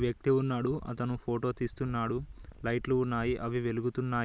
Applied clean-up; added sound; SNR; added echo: none; none; none; none.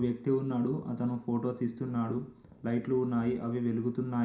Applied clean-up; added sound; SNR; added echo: none; none; none; reverberation time 0.5 s.